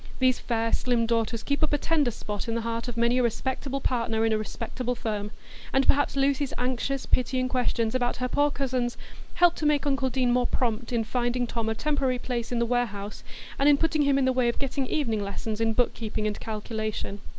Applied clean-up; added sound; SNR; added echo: none; none; none; none.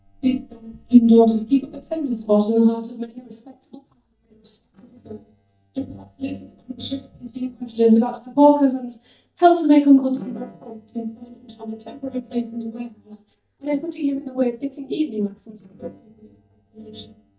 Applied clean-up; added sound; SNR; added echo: neural mask model DeepFilterNet 3.